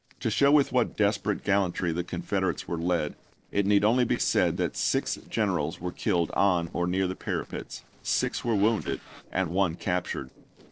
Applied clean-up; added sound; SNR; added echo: neural separator model SepFormer DNS4.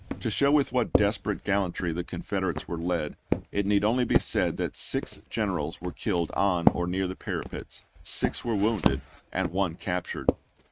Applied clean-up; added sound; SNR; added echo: neural mask model RNNoise.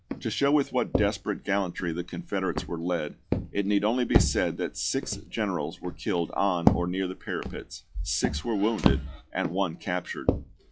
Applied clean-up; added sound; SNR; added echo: classical method log-MMSE.